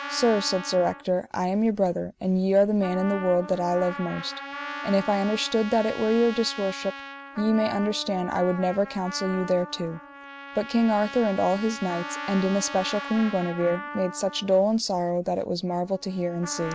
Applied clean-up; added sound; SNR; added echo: none; Trumpet + Trumpet; 12 dB; none.